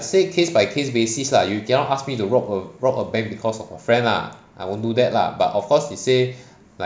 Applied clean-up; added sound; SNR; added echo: none; none; none; none.